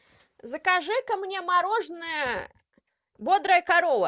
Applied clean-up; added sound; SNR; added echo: none; none; none; none.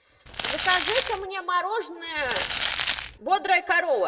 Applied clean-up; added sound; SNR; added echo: none; Crumpling, crinkling; 3 dB; reverberation time 0.8 s.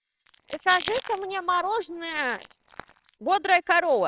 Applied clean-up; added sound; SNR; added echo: neural separator model SepFormer WHAMR!.